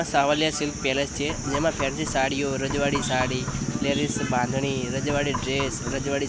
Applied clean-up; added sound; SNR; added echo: none; Knock; 10 dB; none.